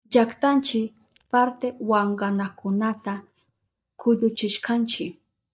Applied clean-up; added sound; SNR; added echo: neural mask model DeepFilterNet 3.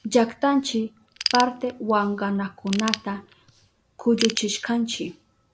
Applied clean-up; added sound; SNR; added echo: none; Ratchet, pawl / Tools; 11 dB; none.